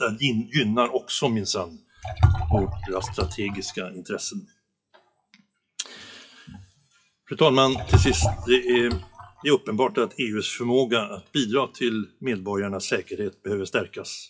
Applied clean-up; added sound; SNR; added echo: classical method WPE with log-MMSE.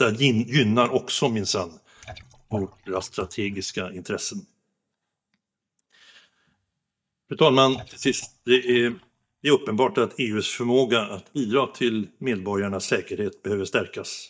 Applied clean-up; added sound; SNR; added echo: neural mask model DeepFilterNet 3.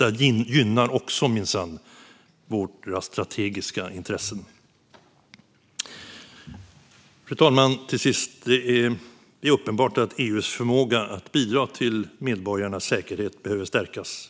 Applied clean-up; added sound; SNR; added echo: none; none; none; none.